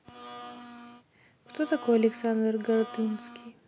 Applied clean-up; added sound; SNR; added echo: none; Domestic sounds, home sounds; 15 dB; none.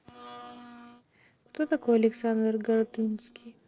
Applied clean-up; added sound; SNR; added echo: neural separator model SepFormer DNS4.